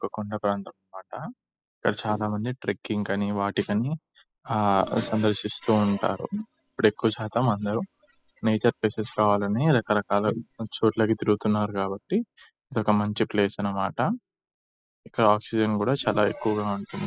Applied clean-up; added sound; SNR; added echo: classical method spectral subtraction.